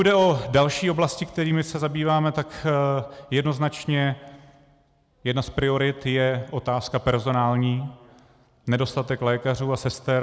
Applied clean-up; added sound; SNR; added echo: none; none; none; none.